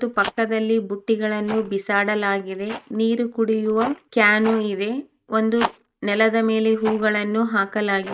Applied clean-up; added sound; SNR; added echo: neural mask model RNNoise.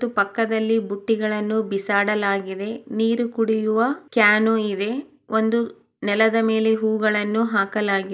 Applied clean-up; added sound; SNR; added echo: none; none; none; none.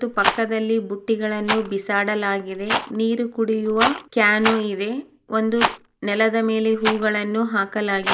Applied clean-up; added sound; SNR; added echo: none; Rattle; 7 dB; none.